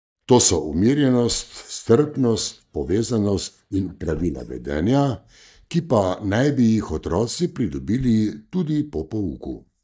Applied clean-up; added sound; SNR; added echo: neural mask model DeepFilterNet 3.